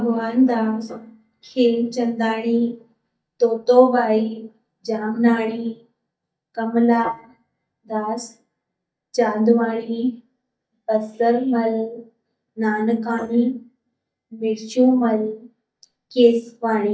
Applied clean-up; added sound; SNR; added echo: neural mask model DeepFilterNet 3.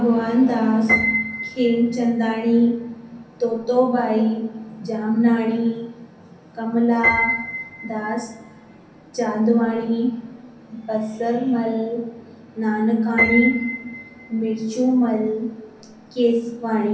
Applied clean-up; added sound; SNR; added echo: none; Piano; 9 dB; reverberation time 0.6 s.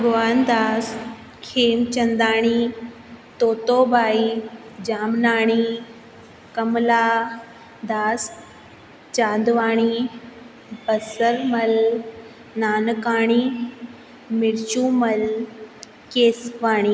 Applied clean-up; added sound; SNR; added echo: none; none; none; none.